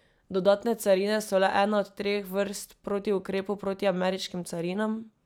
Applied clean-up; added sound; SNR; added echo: none; none; none; none.